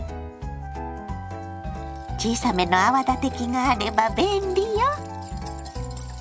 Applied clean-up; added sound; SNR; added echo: none; Wind instrument, woodwind instrument; 15 dB; none.